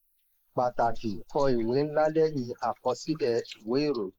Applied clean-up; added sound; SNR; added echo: neural mask model Resemble Enhance denoiser.